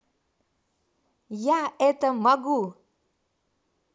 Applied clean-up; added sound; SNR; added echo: none; none; none; none.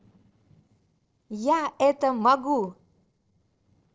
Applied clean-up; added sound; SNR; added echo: neural separator model SepFormer DNS4.